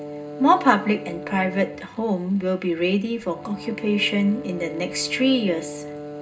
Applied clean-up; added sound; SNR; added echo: none; Brass instrument; 13 dB; reverberation time 0.2 s.